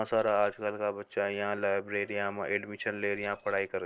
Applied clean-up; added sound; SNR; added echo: neural separator model SepFormer DNS4.